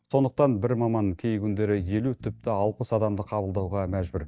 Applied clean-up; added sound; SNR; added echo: neural mask model DeepFilterNet 3.